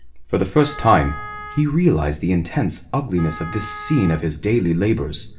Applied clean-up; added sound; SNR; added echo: none; Wind instrument, woodwind instrument; 16 dB; reverberation time 0.4 s.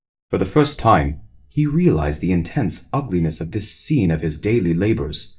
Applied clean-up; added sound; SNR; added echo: neural mask model DeepFilterNet 3.